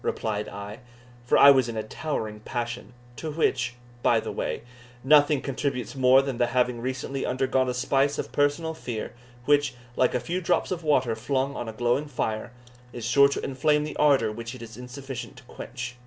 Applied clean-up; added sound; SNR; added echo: none; none; none; none.